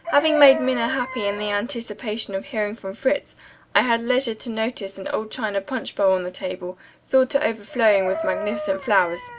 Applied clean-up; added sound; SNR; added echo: none; Chicken, rooster; 13 dB; none.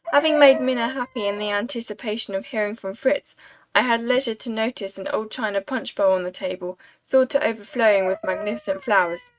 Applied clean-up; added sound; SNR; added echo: neural mask model RNNoise.